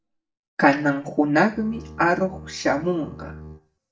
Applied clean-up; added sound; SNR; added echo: neural mask model DeepFilterNet 3.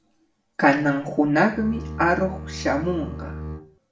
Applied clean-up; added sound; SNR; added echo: none; Bowed string instrument; 11 dB; reverberation time 0.5 s.